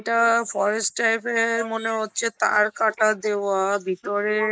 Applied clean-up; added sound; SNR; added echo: neural mask model Resemble Enhance denoiser.